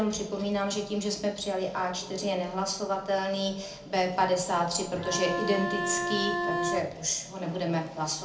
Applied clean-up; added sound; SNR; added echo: none; Bowed string instrument; 2 dB; reverberation time 0.4 s.